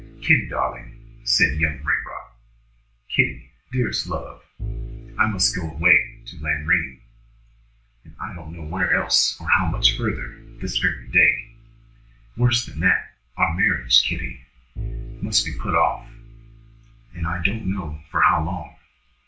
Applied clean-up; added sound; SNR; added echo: none; Bowed string instrument; 14 dB; reverberation time 0.3 s.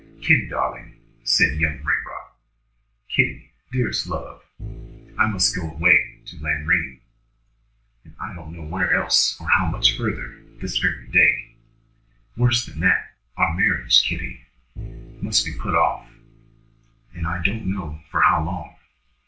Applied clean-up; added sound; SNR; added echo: neural separator model SepFormer DNS4.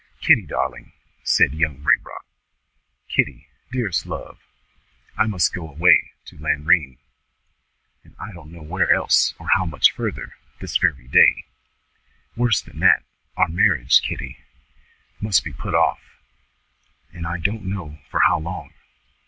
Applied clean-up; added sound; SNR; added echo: none; none; none; none.